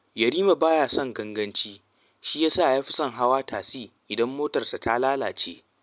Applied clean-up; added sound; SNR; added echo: none; none; none; none.